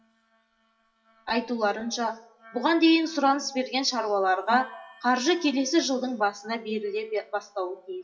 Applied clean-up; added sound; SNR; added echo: classical method WPE with log-MMSE.